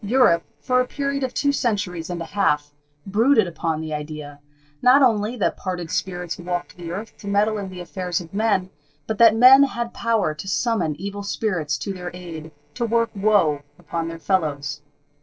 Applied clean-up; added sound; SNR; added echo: neural separator model SepFormer DNS4.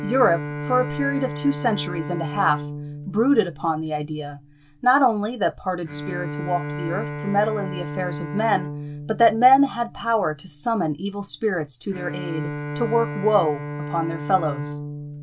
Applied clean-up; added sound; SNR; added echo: none; Bowed string instrument; 9 dB; none.